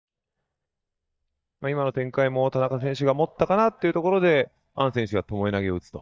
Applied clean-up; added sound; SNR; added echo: neural mask model DeepFilterNet 3.